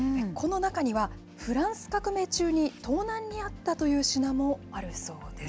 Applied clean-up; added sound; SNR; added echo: none; none; none; none.